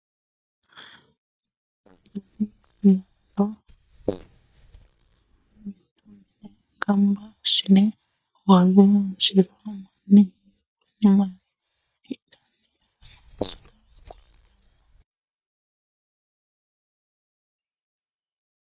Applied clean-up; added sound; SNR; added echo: neural mask model DeepFilterNet 3.